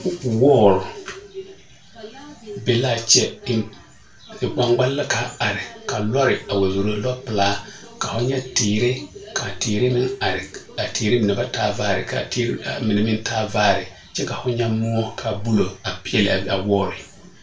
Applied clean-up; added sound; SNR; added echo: none; none; none; reverberation time 0.3 s.